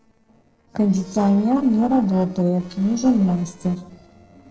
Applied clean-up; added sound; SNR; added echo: neural separator model SepFormer DNS4.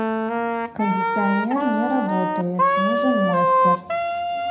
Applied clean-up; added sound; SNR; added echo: none; Wind instrument, woodwind instrument; -3 dB; reverberation time 0.7 s.